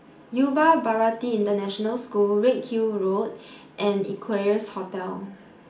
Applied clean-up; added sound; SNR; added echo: none; none; none; reverberation time 0.4 s.